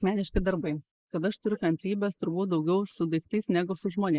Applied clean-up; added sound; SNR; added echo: neural mask model Resemble Enhance denoiser.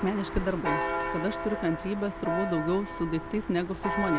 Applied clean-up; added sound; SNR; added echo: none; Church bell; 3 dB; none.